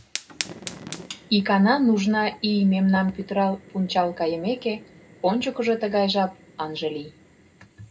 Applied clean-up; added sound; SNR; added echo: none; Fire; 18 dB; reverberation time 0.2 s.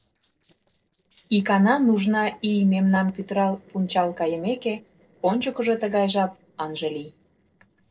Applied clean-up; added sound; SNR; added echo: neural separator model SepFormer DNS4.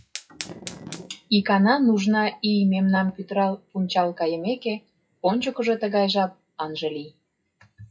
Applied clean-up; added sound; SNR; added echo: classical method WPE with log-MMSE.